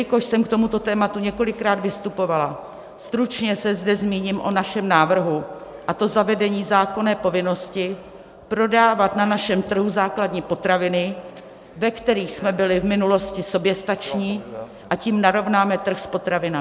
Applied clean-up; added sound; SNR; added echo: none; none; none; none.